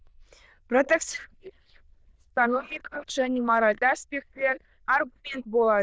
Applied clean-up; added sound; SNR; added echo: neural diffusion model UNIVERSE++.